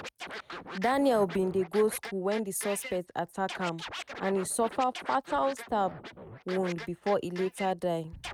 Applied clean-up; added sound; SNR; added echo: neural mask model RNNoise.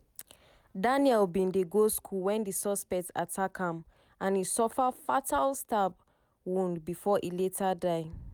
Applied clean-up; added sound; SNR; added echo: none; none; none; none.